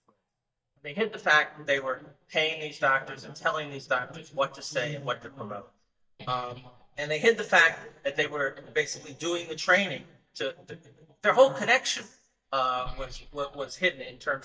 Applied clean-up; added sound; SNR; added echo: neural mask model DeepFilterNet 3.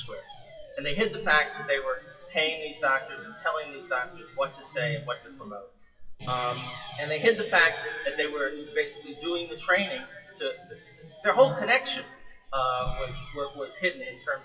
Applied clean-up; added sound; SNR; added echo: classical method WPE with log-MMSE.